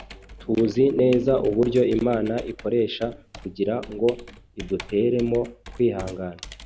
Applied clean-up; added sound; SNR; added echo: none; Computer keyboard; 18 dB; none.